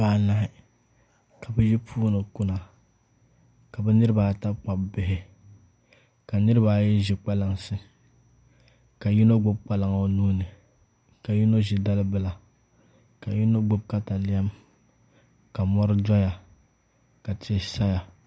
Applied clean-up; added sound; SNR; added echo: none; none; none; none.